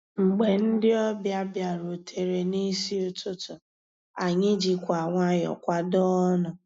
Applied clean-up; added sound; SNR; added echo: none; none; none; none.